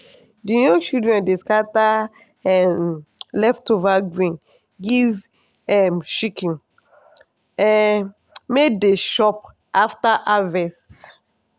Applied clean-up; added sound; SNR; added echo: none; none; none; none.